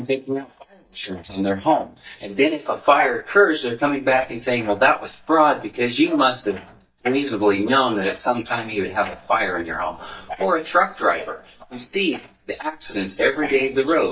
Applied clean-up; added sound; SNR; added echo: neural mask model DeepFilterNet 3.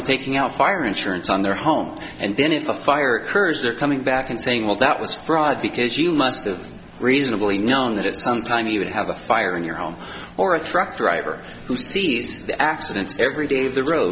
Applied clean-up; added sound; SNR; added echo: none; none; none; none.